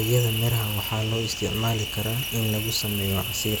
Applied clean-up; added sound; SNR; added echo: none; Cricket; 5 dB; none.